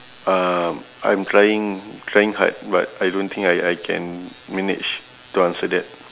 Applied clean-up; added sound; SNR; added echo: none; none; none; none.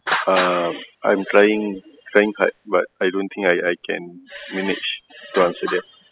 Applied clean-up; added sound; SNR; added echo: classical method spectral subtraction.